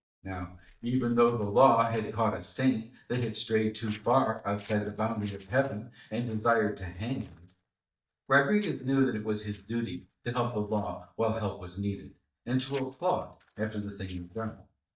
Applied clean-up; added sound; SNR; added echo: neural mask model DeepFilterNet 3.